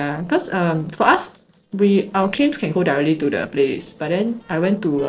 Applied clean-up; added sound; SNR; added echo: neural separator model SepFormer DNS4.